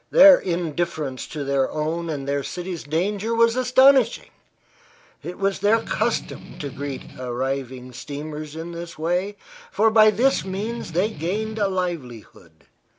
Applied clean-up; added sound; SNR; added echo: none; Strum; 14 dB; none.